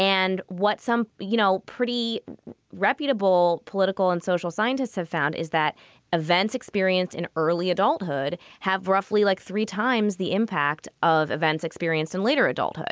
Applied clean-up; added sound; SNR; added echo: none; none; none; none.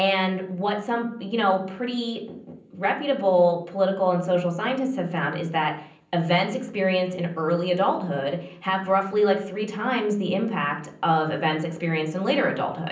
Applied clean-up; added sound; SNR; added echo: none; none; none; reverberation time 0.6 s.